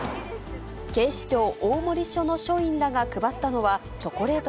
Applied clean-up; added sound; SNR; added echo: none; none; none; none.